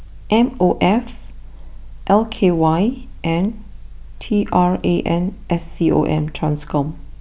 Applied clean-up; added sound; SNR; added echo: none; none; none; none.